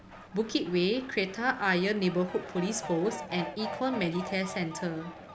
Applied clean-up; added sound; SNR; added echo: none; Fowl; 12 dB; none.